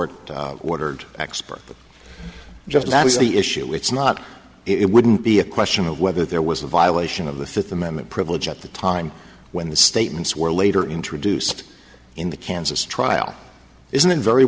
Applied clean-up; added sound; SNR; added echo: none; none; none; none.